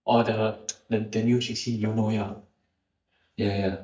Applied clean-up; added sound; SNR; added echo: neural mask model DeepFilterNet 3.